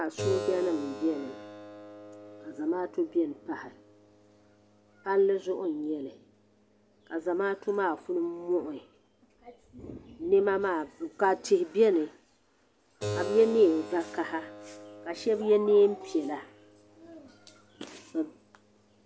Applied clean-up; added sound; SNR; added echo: none; Keyboard (musical); 14 dB; none.